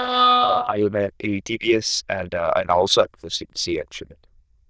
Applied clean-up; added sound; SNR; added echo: neural diffusion model UNIVERSE++.